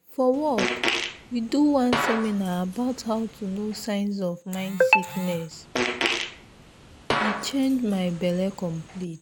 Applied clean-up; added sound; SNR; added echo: none; Fart; 5 dB; none.